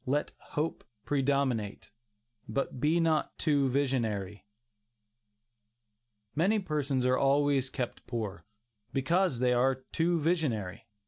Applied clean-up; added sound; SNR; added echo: none; none; none; none.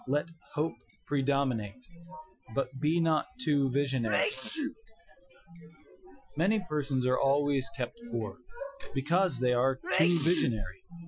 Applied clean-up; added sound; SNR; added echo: classical method Wiener filter.